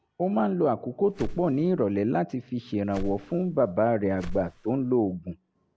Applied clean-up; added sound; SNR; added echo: none; Whoosh, swoosh, swish; 12 dB; none.